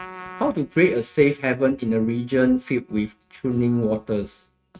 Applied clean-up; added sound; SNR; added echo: neural mask model RNNoise.